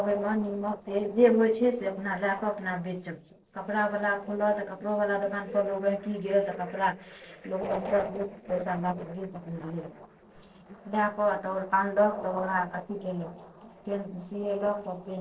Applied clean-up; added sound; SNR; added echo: neural separator model SepFormer DNS4.